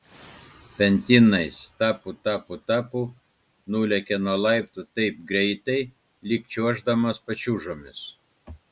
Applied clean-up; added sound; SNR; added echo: none; none; none; none.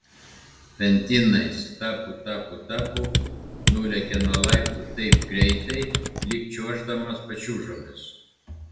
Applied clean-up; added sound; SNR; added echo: none; Computer keyboard; -3 dB; reverberation time 0.7 s.